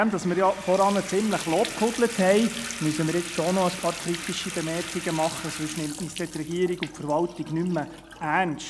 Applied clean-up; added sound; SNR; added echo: none; Bathtub (filling or washing) / Water tap, faucet; 10 dB; none.